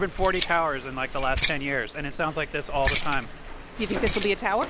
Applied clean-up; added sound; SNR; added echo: none; Keys jangling; -2 dB; none.